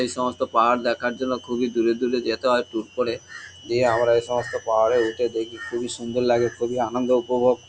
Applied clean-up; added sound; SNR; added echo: none; none; none; none.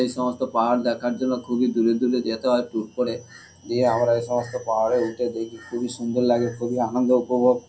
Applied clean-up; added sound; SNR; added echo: none; none; none; reverberation time 0.3 s.